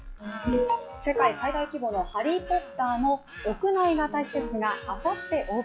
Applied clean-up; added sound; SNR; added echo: classical method log-MMSE.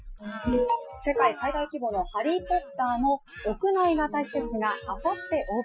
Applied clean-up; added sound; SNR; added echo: classical method Wiener filter.